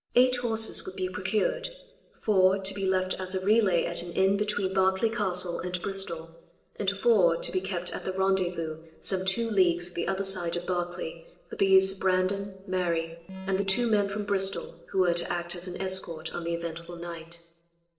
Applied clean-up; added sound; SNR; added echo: neural separator model SepFormer DNS4.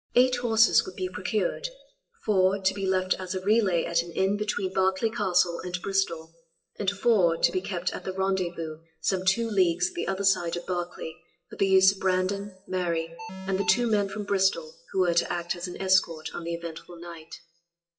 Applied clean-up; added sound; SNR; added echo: classical method WPE with log-MMSE.